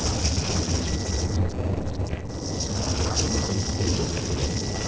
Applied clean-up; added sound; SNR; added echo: neural separator model SepFormer DNS4.